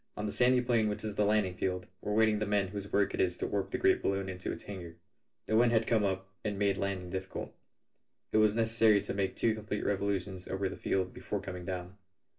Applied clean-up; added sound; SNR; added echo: none; none; none; reverberation time 0.2 s.